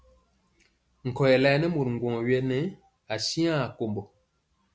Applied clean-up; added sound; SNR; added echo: none; none; none; none.